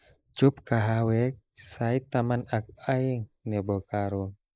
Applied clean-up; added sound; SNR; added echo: neural mask model Resemble Enhance denoiser.